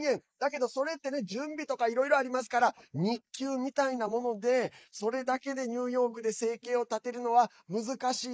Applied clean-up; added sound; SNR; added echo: neural mask model Resemble Enhance denoiser.